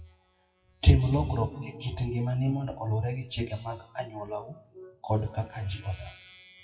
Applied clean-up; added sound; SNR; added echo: classical method WPE with log-MMSE.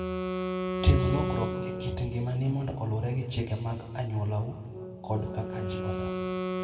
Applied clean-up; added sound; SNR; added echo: none; Wind instrument, woodwind instrument; 4 dB; reverberation time 2.0 s.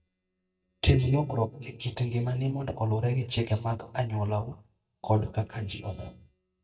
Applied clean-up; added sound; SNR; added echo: neural mask model DeepFilterNet 3.